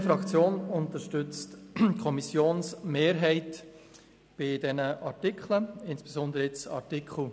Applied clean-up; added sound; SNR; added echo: none; none; none; none.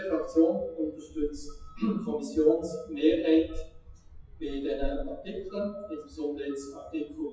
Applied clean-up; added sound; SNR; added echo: classical method WPE with log-MMSE.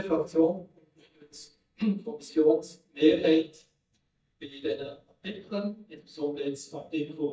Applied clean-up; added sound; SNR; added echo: neural mask model DeepFilterNet 3.